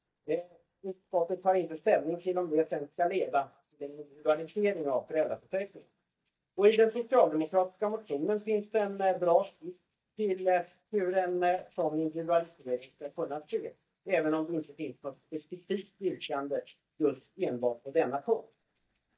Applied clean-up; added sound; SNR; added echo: neural mask model DeepFilterNet 3.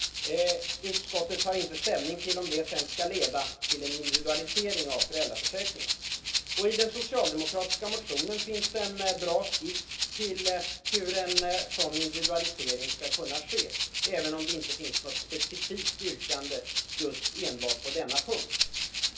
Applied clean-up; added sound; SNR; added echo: none; Rattle (instrument); -1 dB; reverberation time 0.3 s.